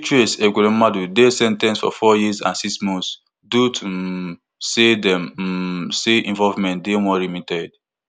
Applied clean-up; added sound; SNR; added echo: none; none; none; none.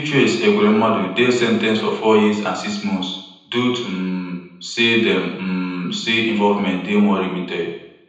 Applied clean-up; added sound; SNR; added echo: none; none; none; reverberation time 0.8 s.